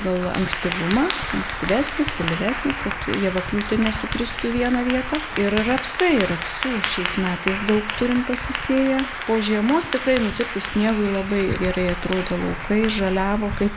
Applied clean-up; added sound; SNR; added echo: none; Applause / Clapping; 7 dB; none.